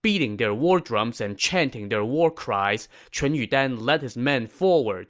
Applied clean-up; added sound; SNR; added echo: none; none; none; none.